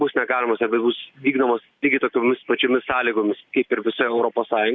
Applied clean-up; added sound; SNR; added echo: none; none; none; none.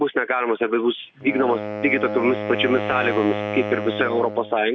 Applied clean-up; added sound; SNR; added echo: none; Wind instrument, woodwind instrument; 7 dB; none.